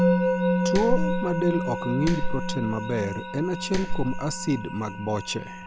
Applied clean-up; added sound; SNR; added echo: none; Musical instrument + Clapping; -2 dB; none.